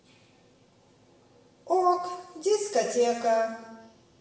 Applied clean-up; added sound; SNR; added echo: none; none; none; reverberation time 1.1 s.